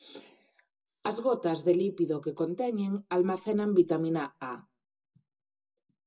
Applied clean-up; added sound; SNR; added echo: none; none; none; reverberation time 0.2 s.